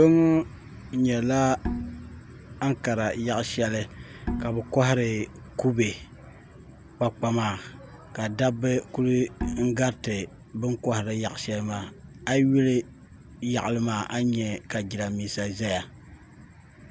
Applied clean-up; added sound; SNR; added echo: none; Bowed string instrument; 9 dB; none.